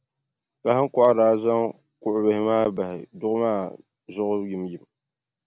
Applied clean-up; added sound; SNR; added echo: none; none; none; none.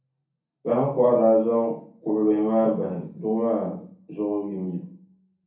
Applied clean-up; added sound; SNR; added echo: none; none; none; reverberation time 0.6 s.